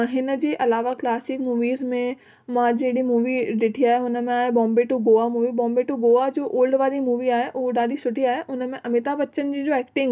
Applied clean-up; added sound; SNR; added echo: none; none; none; none.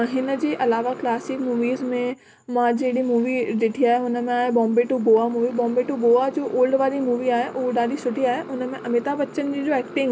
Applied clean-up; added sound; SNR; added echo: none; Motorcycle; 17 dB; none.